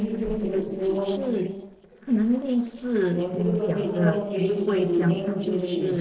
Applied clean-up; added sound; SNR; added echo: neural separator model SepFormer DNS4.